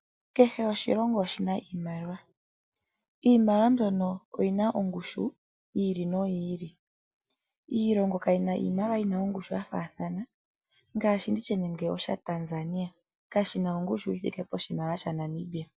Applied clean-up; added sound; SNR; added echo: none; none; none; none.